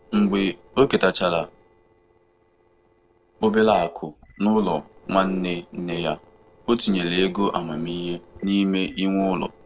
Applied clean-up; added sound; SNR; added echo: neural separator model SepFormer DNS4.